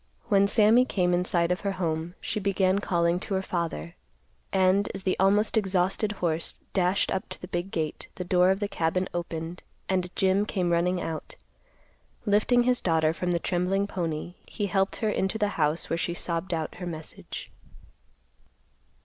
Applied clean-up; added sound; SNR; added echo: none; none; none; none.